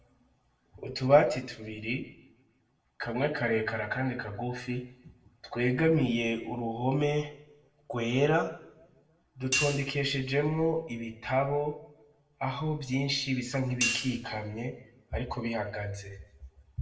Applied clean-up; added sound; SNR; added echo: none; Hi-hat; 6 dB; reverberation time 0.6 s.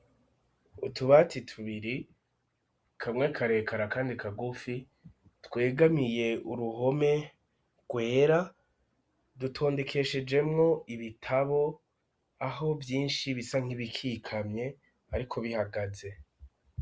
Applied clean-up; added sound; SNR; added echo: none; none; none; none.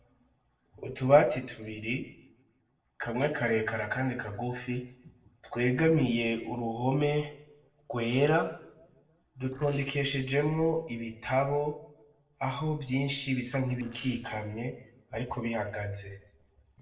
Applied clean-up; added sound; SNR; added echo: neural separator model SepFormer DNS4.